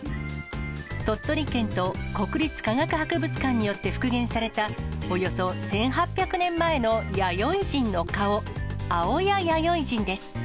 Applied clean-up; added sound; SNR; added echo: none; none; none; none.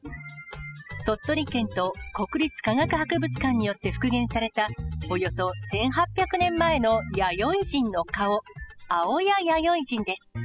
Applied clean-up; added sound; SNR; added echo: classical method spectral subtraction.